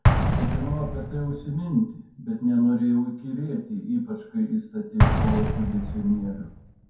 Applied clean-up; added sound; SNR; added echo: none; Explosion; 0 dB; reverberation time 0.6 s.